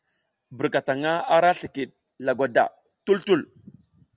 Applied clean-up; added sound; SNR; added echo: none; none; none; none.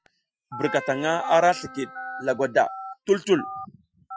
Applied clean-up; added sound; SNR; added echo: classical method Wiener filter.